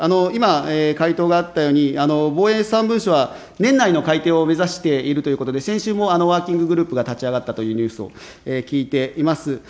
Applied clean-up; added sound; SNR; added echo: none; none; none; none.